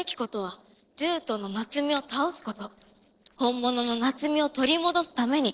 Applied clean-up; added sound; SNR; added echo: neural separator model SepFormer DNS4.